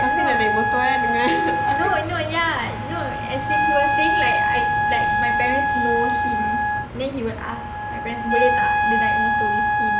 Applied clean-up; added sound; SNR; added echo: none; Wind instrument, woodwind instrument; -4 dB; none.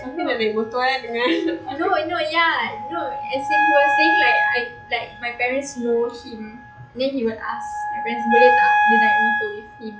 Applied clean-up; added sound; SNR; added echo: classical method log-MMSE.